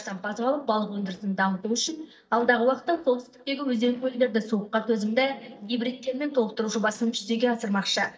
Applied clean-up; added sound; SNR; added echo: neural mask model DeepFilterNet 3.